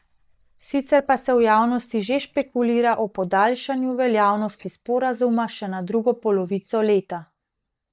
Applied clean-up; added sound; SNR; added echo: neural mask model DeepFilterNet 3.